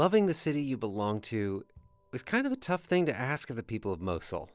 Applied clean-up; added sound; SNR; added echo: none; none; none; none.